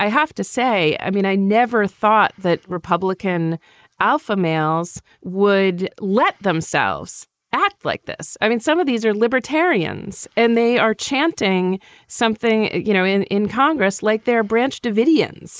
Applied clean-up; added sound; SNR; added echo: neural mask model Resemble Enhance denoiser.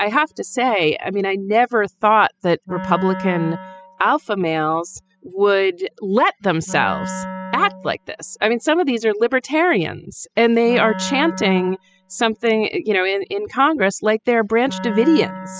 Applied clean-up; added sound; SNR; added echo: classical method spectral subtraction.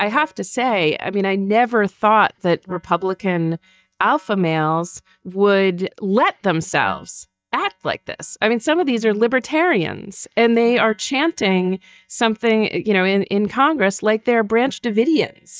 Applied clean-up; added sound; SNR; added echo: neural mask model DeepFilterNet 3.